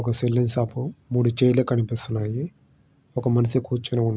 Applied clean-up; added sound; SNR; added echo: none; none; none; none.